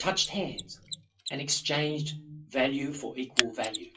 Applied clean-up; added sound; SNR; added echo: classical method WPE with log-MMSE.